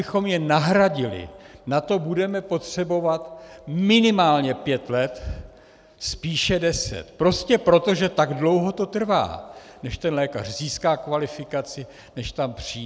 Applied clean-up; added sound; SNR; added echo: none; none; none; none.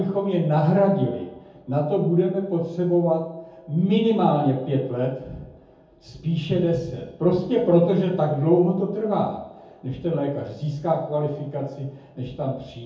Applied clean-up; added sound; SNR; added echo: none; none; none; reverberation time 0.7 s.